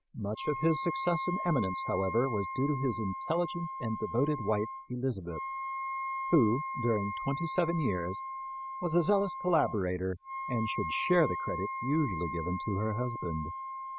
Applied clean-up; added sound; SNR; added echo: none; Wind instrument, woodwind instrument; 6 dB; none.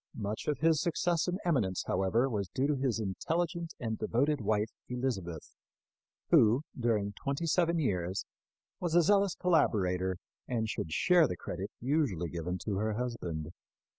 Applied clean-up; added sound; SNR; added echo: none; none; none; none.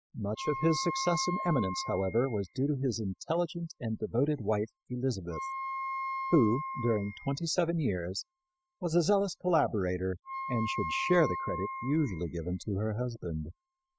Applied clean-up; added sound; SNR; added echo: classical method Wiener filter.